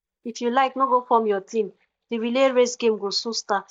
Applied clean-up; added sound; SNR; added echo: neural mask model DeepFilterNet 3.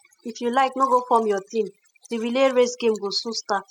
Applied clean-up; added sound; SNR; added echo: classical method spectral subtraction.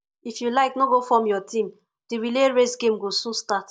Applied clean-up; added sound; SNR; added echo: none; none; none; none.